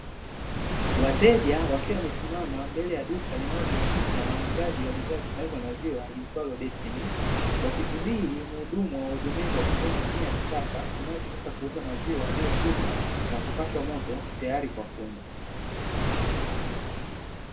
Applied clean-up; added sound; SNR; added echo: none; Waves, surf; -3 dB; reverberation time 0.2 s.